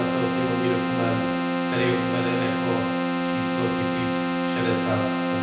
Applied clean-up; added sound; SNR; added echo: none; Keyboard (musical); -5 dB; reverberation time 0.9 s.